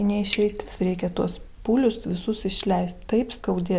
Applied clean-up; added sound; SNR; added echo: none; Bicycle bell; -4 dB; none.